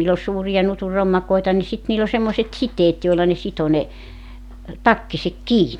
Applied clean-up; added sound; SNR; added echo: none; none; none; none.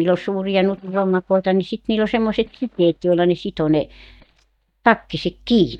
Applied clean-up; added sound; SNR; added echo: neural mask model DeepFilterNet 3.